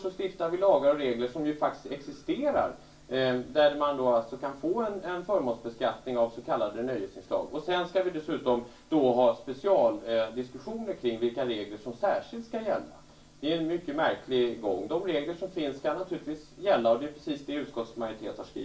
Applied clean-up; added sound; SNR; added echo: none; none; none; reverberation time 0.3 s.